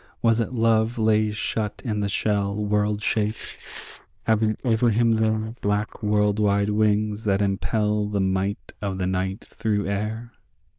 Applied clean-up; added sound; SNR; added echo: neural diffusion model UNIVERSE++.